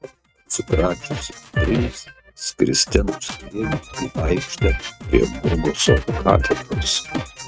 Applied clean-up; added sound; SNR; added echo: neural mask model RNNoise.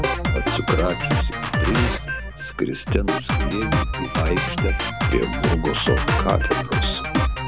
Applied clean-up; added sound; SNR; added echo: none; Drum kit; -4 dB; none.